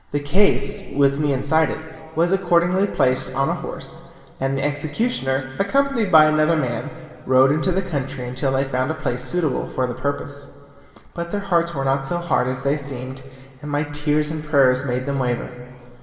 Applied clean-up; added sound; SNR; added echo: none; none; none; reverberation time 2.2 s.